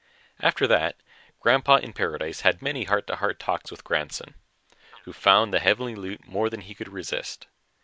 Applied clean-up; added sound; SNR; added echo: none; none; none; none.